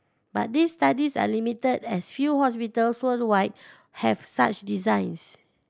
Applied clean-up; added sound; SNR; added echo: none; none; none; none.